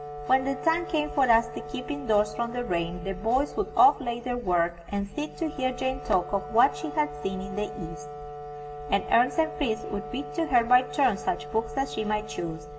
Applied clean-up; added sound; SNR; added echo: none; Wind instrument, woodwind instrument; 12 dB; reverberation time 0.7 s.